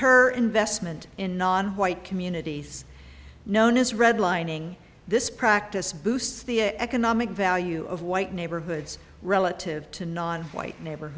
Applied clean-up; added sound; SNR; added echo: none; none; none; none.